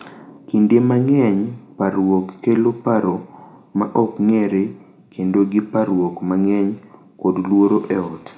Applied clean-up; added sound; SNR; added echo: none; none; none; reverberation time 0.3 s.